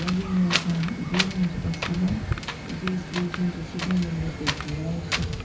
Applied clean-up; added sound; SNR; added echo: none; Wind; 3 dB; reverberation time 0.3 s.